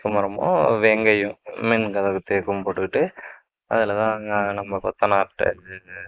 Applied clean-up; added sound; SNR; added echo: neural mask model Resemble Enhance denoiser.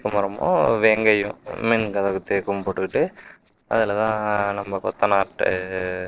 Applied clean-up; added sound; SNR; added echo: neural separator model SepFormer DNS4.